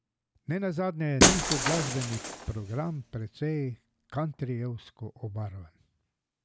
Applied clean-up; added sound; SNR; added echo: none; Shatter; -1 dB; none.